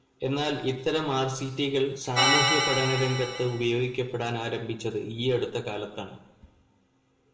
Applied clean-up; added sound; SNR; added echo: none; Organ; -1 dB; reverberation time 0.9 s.